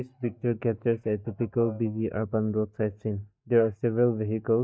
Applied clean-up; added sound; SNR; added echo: neural mask model DeepFilterNet 3.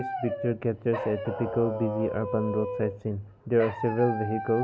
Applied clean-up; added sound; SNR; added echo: none; Dog; 6 dB; none.